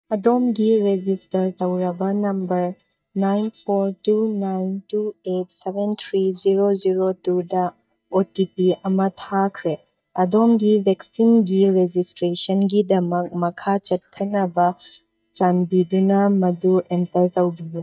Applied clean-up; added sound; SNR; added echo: neural mask model DeepFilterNet 3.